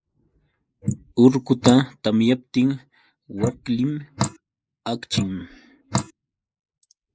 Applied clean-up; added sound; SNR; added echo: neural mask model Resemble Enhance denoiser.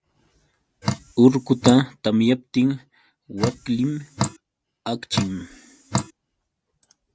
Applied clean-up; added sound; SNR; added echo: none; Drip; 5 dB; none.